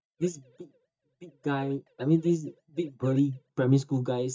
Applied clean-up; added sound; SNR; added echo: neural mask model DeepFilterNet 3.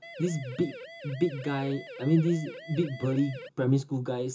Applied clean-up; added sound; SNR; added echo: none; Siren; 15 dB; reverberation time 0.2 s.